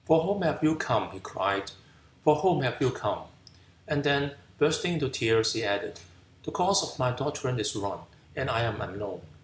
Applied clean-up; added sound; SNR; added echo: none; none; none; none.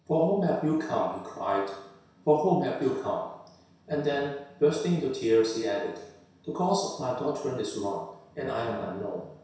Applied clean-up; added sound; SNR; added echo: none; none; none; reverberation time 0.7 s.